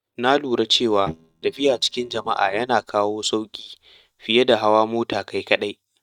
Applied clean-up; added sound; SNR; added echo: neural mask model DeepFilterNet 3.